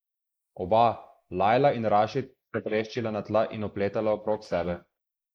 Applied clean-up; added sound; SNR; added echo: neural mask model Resemble Enhance denoiser.